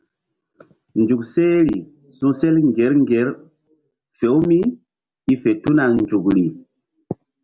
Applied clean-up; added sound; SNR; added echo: none; none; none; none.